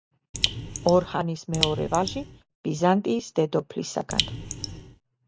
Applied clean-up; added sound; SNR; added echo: none; Raindrop; 4 dB; none.